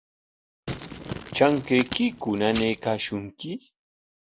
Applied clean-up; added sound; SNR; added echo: none; Crumpling, crinkling; 9 dB; none.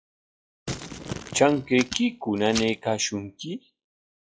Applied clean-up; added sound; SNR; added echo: classical method log-MMSE.